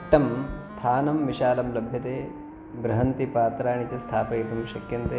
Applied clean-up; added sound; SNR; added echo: none; Wind instrument, woodwind instrument; 15 dB; none.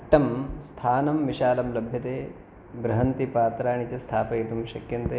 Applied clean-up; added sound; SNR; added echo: none; none; none; none.